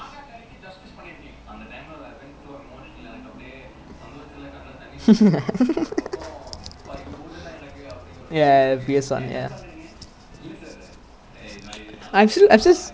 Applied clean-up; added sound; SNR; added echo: none; none; none; none.